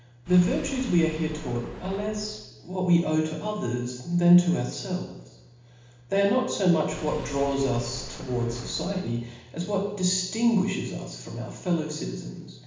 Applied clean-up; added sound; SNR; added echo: none; Engine / Car; 14 dB; reverberation time 0.9 s.